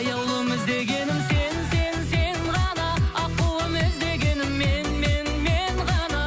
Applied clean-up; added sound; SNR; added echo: none; none; none; none.